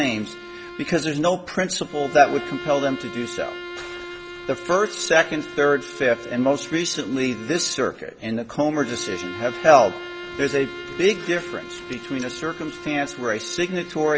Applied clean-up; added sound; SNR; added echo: none; Bowed string instrument; 13 dB; none.